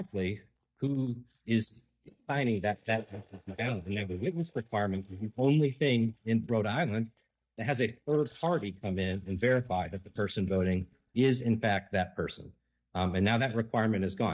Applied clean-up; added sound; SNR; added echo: neural mask model DeepFilterNet 3.